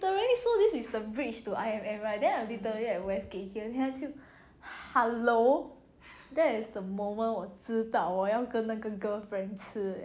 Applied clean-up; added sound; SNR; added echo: none; none; none; none.